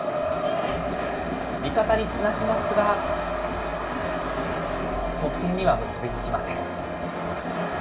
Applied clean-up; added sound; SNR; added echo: none; Piano; 11 dB; reverberation time 0.2 s.